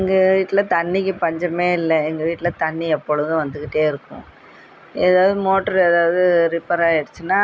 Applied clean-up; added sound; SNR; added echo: none; none; none; none.